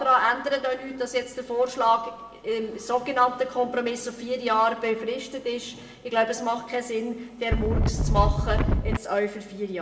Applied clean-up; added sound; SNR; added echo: none; Wind; -3 dB; reverberation time 0.7 s.